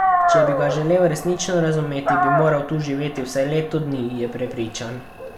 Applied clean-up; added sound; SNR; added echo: none; Dog; 1 dB; none.